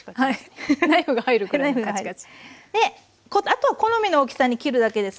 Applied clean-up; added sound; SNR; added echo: none; none; none; none.